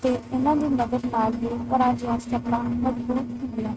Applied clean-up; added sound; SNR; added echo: neural mask model RNNoise.